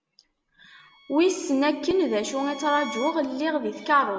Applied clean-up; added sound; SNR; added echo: none; Bowed string instrument; 19 dB; none.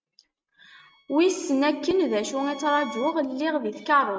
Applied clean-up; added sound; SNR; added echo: neural mask model RNNoise.